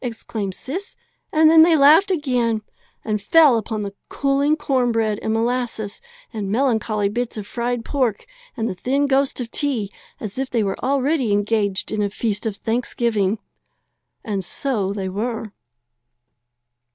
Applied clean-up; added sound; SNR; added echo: none; none; none; none.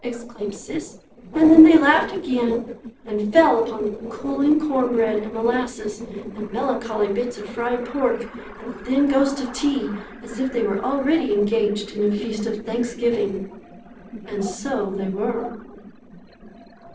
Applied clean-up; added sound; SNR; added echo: neural separator model SepFormer DNS4.